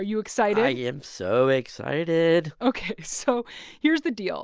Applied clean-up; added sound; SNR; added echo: none; none; none; none.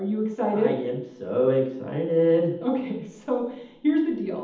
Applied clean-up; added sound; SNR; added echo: none; none; none; reverberation time 0.8 s.